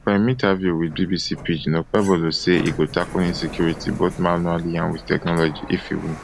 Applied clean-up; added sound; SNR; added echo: none; Sliding door; 15 dB; none.